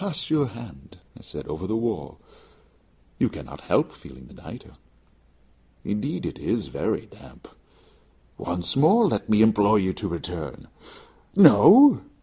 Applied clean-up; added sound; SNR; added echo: none; none; none; none.